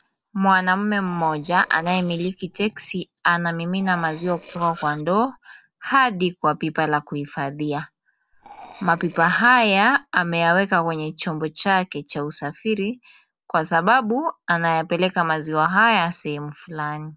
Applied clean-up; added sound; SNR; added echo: neural separator model SepFormer DNS4.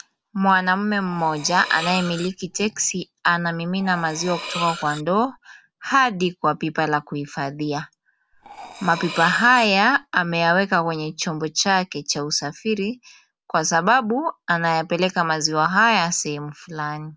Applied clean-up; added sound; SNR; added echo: none; Cutlery, silverware; 12 dB; none.